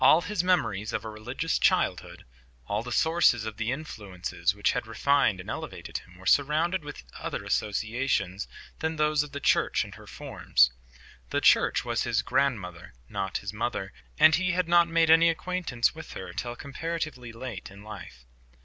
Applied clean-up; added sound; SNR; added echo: none; none; none; none.